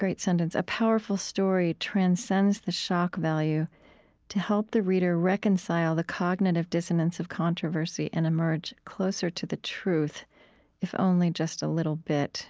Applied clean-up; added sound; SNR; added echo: none; none; none; none.